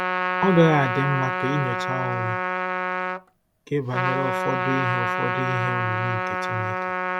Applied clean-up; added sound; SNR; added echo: none; Trumpet; 0 dB; none.